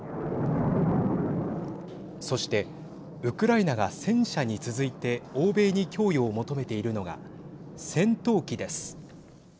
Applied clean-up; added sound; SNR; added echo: none; none; none; none.